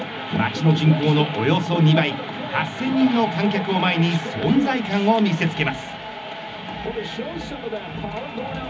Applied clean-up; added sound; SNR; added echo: none; none; none; reverberation time 0.4 s.